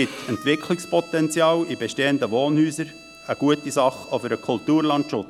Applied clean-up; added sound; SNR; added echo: none; Bowed string instrument; 20 dB; none.